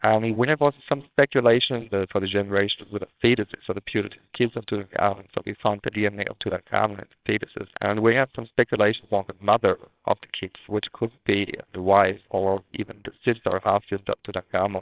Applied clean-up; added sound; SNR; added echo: neural separator model SepFormer WHAMR!.